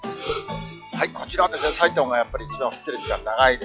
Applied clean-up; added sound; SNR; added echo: classical method log-MMSE.